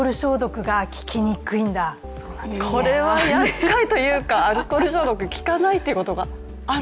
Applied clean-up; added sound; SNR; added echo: none; none; none; none.